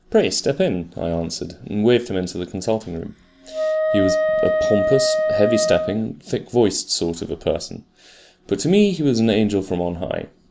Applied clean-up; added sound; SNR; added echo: none; Wind instrument, woodwind instrument; 0 dB; none.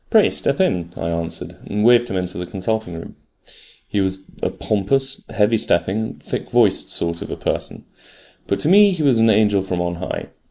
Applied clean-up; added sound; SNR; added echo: neural mask model Resemble Enhance denoiser.